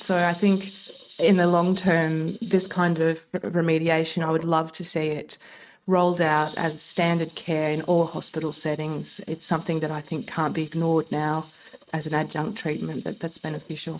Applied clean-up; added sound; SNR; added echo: neural mask model RNNoise.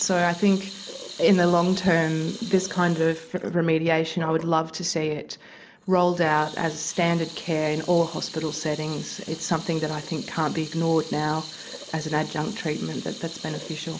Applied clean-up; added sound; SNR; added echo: none; Sink (filling or washing) / Water tap, faucet; 16 dB; none.